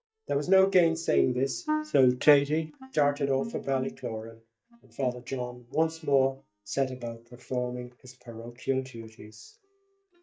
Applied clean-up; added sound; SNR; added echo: neural mask model DeepFilterNet 3.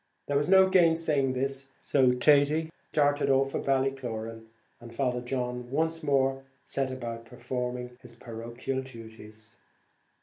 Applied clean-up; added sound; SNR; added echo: none; none; none; none.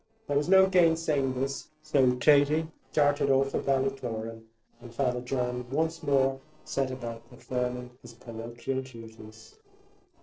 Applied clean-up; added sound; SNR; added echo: neural separator model SepFormer DNS4.